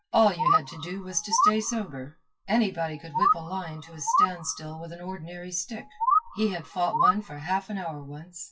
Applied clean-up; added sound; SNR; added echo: classical method WPE with log-MMSE.